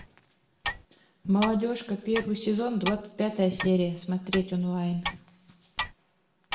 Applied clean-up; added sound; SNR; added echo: none; Clock; 9 dB; reverberation time 0.7 s.